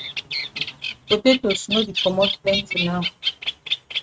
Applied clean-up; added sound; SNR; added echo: neural mask model RNNoise.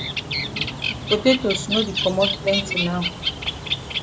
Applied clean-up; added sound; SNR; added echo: none; Bird; 2 dB; none.